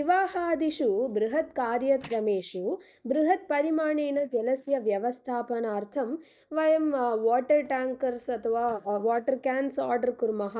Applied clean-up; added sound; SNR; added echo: neural mask model DeepFilterNet 3.